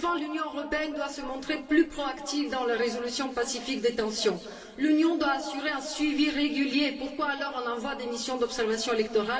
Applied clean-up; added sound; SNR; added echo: none; none; none; reverberation time 2.3 s.